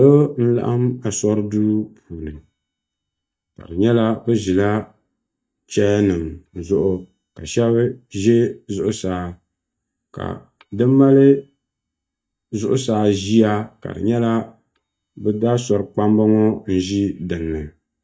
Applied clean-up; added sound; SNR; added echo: neural mask model DeepFilterNet 3.